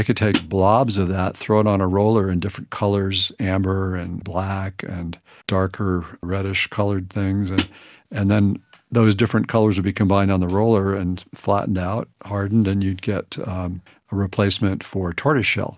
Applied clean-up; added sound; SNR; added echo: none; Hi-hat; 1 dB; none.